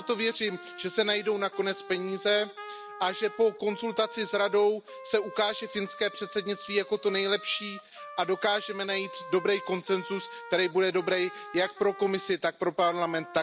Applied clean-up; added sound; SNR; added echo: none; Trumpet; 15 dB; none.